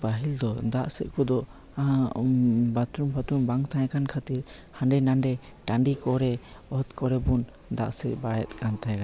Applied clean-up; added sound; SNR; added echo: none; none; none; none.